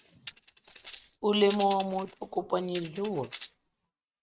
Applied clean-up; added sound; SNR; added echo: neural mask model RNNoise.